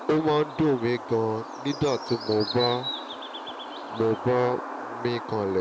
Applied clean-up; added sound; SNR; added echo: none; Bird; 9 dB; none.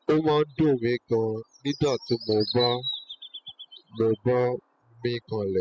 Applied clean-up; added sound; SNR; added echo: classical method spectral subtraction.